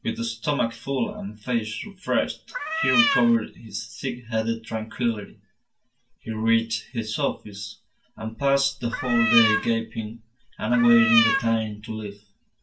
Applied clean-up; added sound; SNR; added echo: none; Cat; -1 dB; reverberation time 0.2 s.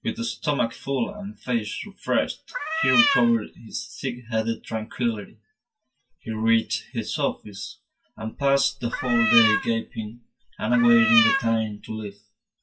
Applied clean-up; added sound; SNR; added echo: classical method WPE with log-MMSE.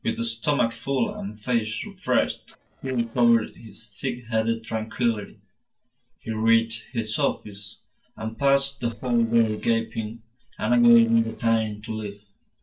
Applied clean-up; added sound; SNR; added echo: neural separator model SepFormer DNS4.